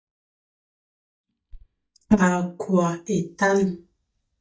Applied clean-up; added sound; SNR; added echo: neural mask model DeepFilterNet 3.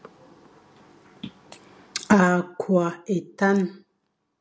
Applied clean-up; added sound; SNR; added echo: none; none; none; none.